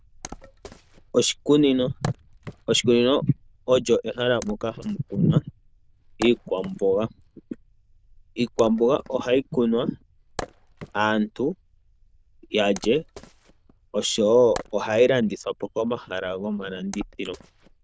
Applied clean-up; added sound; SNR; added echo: neural diffusion model UNIVERSE++.